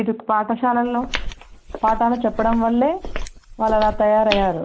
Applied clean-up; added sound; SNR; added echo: none; Walk, footsteps; 9 dB; none.